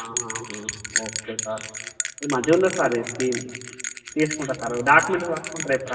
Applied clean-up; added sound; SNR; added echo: none; Bell; 8 dB; reverberation time 1.3 s.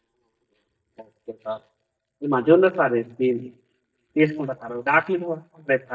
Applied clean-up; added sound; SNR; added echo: neural mask model DeepFilterNet 3.